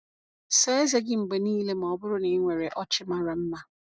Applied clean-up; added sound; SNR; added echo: none; none; none; none.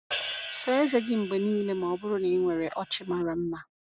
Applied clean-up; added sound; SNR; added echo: none; Hi-hat; 8 dB; none.